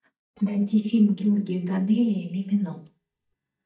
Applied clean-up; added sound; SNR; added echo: neural mask model DeepFilterNet 3.